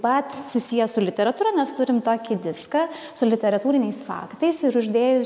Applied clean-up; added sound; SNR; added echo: none; none; none; none.